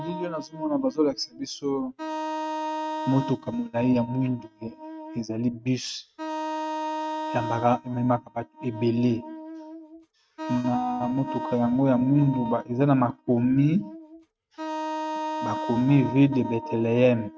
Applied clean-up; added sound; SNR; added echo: neural mask model RNNoise.